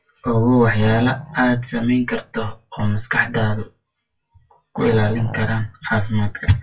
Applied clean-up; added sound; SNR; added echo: classical method WPE with log-MMSE.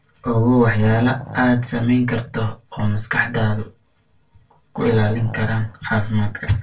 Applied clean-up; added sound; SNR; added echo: neural separator model SepFormer DNS4.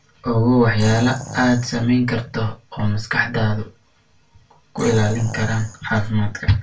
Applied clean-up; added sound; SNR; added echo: none; Animal; 13 dB; reverberation time 0.2 s.